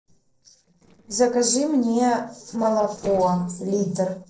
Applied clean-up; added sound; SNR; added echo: neural separator model SepFormer DNS4.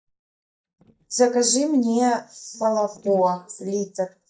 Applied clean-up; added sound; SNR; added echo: neural mask model DeepFilterNet 3.